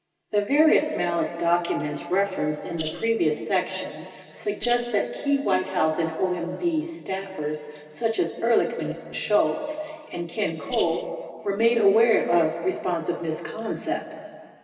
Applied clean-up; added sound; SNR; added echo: none; Rattle (instrument); 6 dB; reverberation time 2.5 s.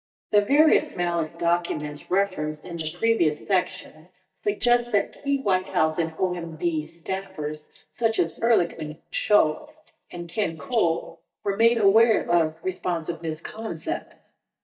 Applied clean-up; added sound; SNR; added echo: neural mask model DeepFilterNet 3.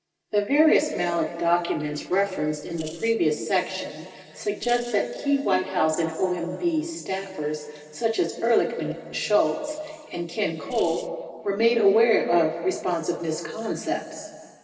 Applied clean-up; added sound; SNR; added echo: neural separator model SepFormer DNS4.